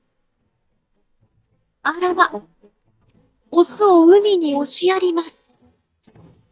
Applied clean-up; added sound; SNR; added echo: neural mask model DeepFilterNet 3.